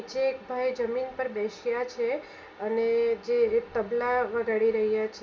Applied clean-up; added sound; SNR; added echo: none; none; none; reverberation time 0.2 s.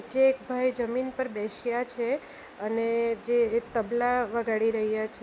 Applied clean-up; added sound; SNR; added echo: none; none; none; none.